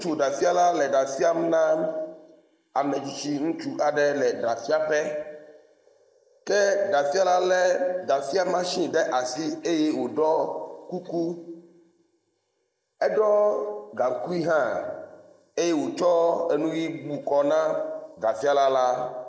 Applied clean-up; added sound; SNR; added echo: neural mask model Resemble Enhance denoiser.